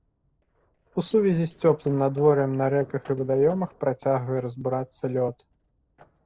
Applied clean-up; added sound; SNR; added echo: neural separator model SepFormer DNS4.